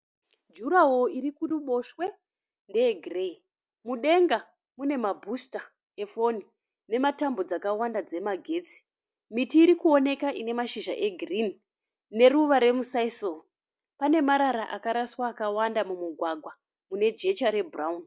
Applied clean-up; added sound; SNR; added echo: none; none; none; none.